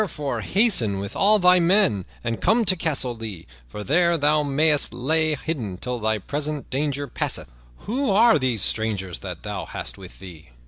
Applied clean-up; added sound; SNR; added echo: none; none; none; none.